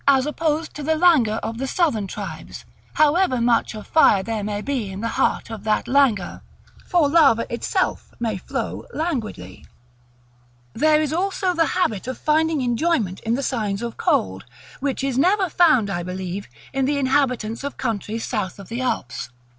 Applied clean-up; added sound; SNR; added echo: none; none; none; none.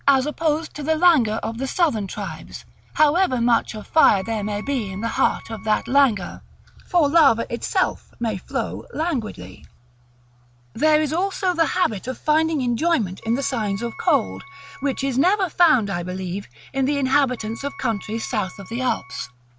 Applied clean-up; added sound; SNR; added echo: none; Wind instrument, woodwind instrument; 20 dB; none.